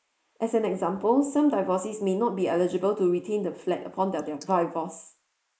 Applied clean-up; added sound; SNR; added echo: neural mask model Resemble Enhance denoiser.